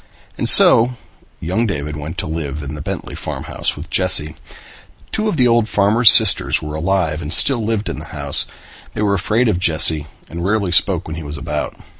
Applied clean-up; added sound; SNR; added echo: none; none; none; none.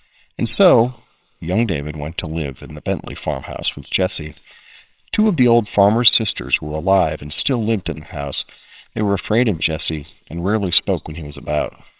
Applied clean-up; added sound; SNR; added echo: neural separator model SepFormer WHAMR!.